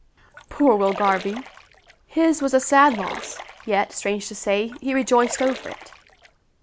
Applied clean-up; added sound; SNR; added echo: none; Splash, splatter; 16 dB; none.